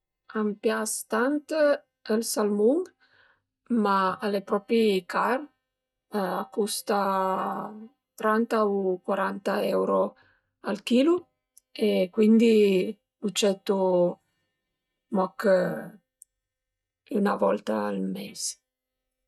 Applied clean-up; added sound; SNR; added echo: neural mask model DeepFilterNet 3.